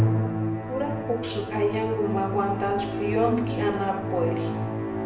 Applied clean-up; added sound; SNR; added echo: none; Musical instrument; -1 dB; reverberation time 0.8 s.